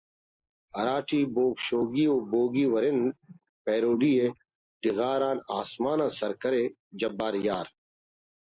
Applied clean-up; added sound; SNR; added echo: neural mask model Resemble Enhance denoiser.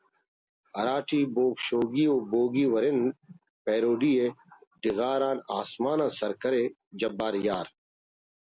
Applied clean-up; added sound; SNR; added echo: none; none; none; none.